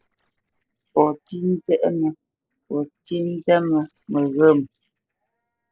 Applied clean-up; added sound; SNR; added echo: neural separator model SepFormer DNS4.